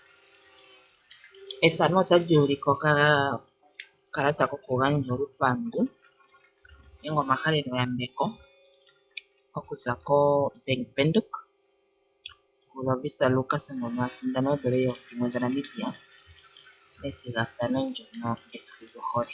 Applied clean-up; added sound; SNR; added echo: classical method log-MMSE.